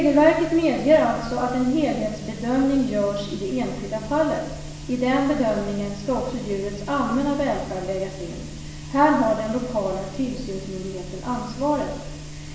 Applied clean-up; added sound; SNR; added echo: none; none; none; reverberation time 0.9 s.